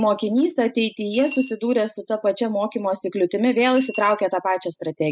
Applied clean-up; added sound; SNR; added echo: classical method spectral subtraction.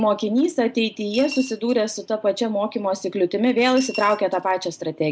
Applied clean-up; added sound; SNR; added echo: none; Coin (dropping) / Glass; 16 dB; none.